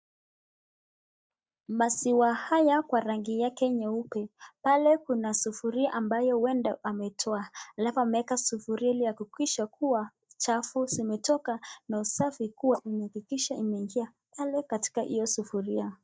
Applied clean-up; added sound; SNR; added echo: neural mask model DeepFilterNet 3.